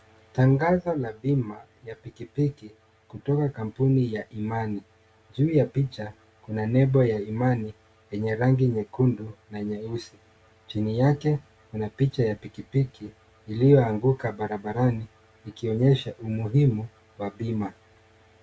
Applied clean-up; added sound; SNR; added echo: none; none; none; none.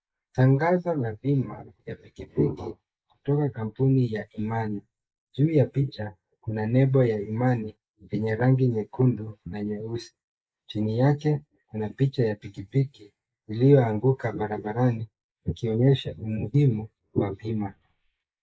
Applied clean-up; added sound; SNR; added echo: neural mask model Resemble Enhance denoiser.